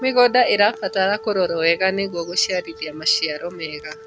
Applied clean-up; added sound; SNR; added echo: none; Wind instrument, woodwind instrument; 18 dB; none.